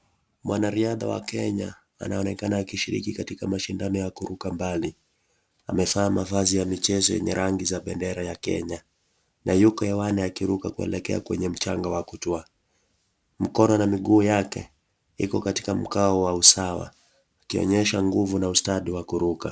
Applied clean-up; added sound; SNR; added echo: none; none; none; none.